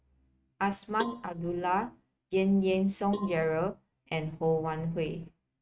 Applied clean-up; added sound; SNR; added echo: neural mask model RNNoise.